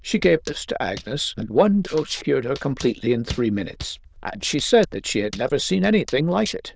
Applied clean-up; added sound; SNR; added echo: neural diffusion model UNIVERSE++.